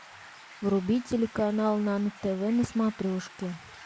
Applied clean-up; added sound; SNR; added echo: none; Stream; 20 dB; none.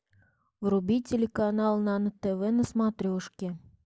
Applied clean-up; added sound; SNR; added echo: none; none; none; none.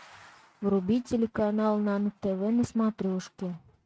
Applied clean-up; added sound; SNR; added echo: neural mask model RNNoise.